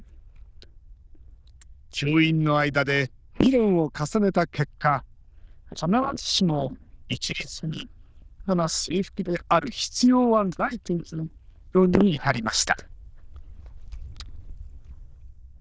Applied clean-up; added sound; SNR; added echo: neural diffusion model UNIVERSE++.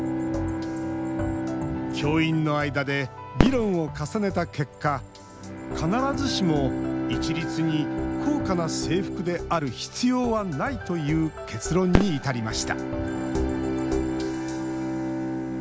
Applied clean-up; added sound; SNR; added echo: none; Bowed string instrument + Fireworks; 2 dB; none.